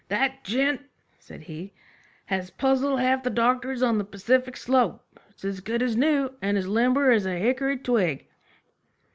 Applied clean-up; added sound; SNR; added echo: none; none; none; none.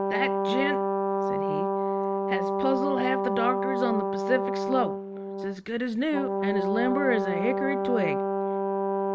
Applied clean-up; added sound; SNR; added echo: none; Brass instrument; -2 dB; none.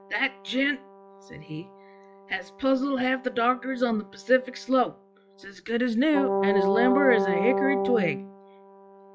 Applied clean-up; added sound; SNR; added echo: classical method log-MMSE.